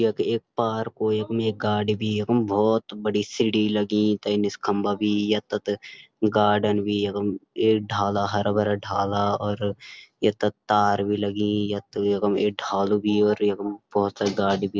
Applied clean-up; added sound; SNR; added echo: none; none; none; none.